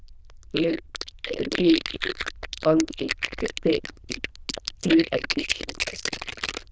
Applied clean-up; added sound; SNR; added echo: neural diffusion model UNIVERSE++.